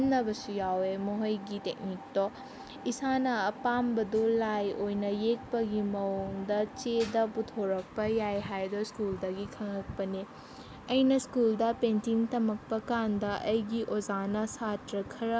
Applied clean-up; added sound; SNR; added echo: none; none; none; none.